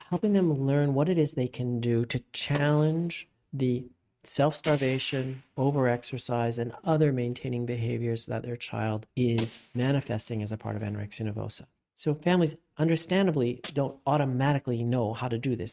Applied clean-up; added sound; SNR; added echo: neural mask model RNNoise.